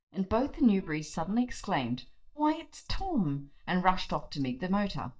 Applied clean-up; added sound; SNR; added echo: neural mask model DeepFilterNet 3.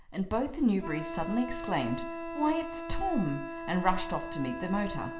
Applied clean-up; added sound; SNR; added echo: none; Wind instrument, woodwind instrument; 8 dB; reverberation time 0.9 s.